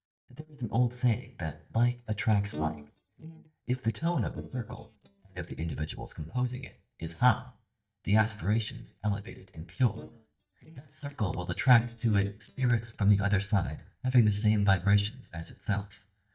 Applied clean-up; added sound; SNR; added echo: neural mask model DeepFilterNet 3.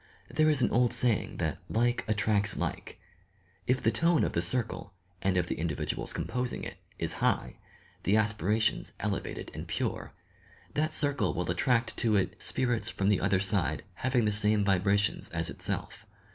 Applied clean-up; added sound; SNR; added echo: none; none; none; none.